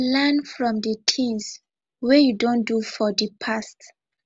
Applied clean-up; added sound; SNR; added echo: none; none; none; none.